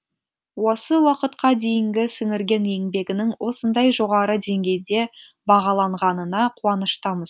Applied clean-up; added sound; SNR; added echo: none; none; none; none.